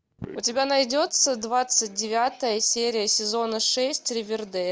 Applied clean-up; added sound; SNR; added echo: none; none; none; none.